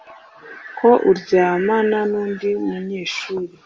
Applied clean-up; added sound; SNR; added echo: none; none; none; none.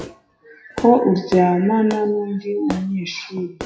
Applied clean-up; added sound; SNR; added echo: classical method WPE with log-MMSE.